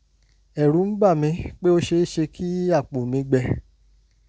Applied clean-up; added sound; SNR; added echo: none; none; none; none.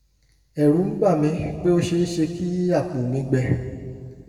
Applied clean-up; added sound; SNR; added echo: none; none; none; reverberation time 1.7 s.